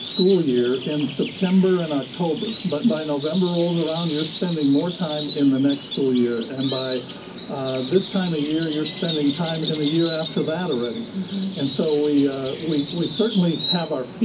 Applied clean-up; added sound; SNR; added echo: none; Insect; 11 dB; reverberation time 0.4 s.